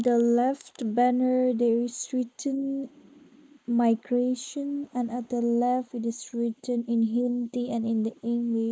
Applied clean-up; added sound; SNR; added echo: neural mask model Resemble Enhance denoiser.